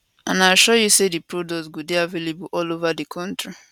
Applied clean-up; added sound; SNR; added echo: none; none; none; none.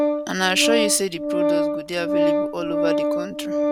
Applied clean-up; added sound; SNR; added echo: none; Organ; -4 dB; none.